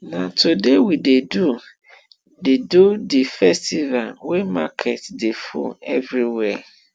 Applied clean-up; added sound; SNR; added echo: none; none; none; none.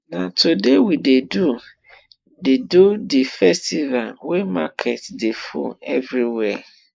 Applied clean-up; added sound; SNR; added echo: neural mask model Resemble Enhance denoiser.